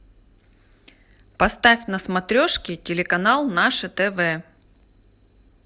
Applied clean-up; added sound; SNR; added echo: none; none; none; none.